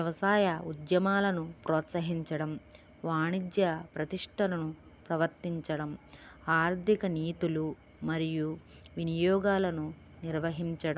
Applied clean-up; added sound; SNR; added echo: none; none; none; none.